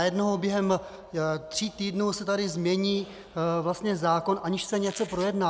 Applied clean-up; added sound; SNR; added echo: none; Squeak; 19 dB; none.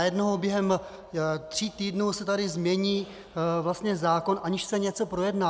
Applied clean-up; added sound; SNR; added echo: none; none; none; none.